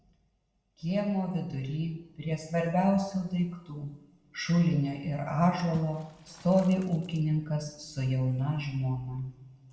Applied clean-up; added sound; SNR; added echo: none; Water / Splash, splatter; 20 dB; reverberation time 1.1 s.